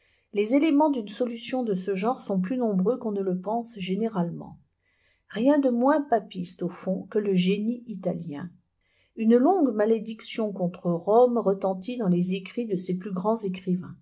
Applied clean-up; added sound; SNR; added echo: none; none; none; none.